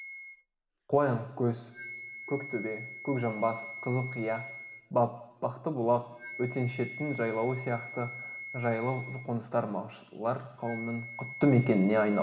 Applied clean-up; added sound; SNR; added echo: none; Wind instrument, woodwind instrument; 13 dB; reverberation time 1.3 s.